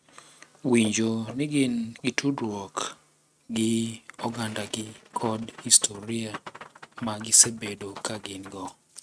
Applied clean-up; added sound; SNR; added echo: neural mask model RNNoise.